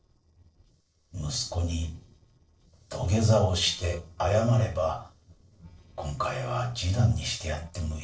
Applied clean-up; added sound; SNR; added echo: neural separator model SepFormer DNS4.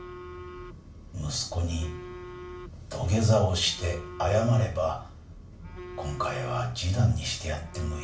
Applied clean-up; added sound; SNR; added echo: none; Telephone; 16 dB; reverberation time 0.3 s.